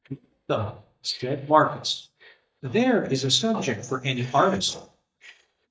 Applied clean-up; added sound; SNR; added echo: neural mask model DeepFilterNet 3.